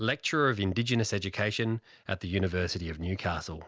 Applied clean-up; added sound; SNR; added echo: none; none; none; none.